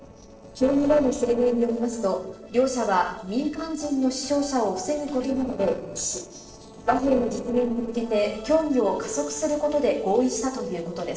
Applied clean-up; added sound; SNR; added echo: neural separator model SepFormer DNS4.